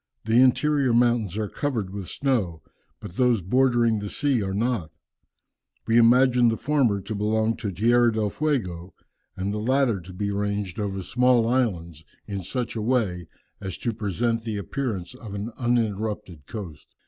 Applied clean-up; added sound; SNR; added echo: none; none; none; none.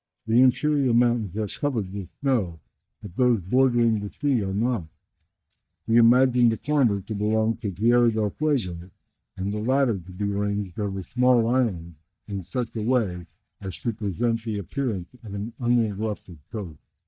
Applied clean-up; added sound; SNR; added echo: neural mask model DeepFilterNet 3.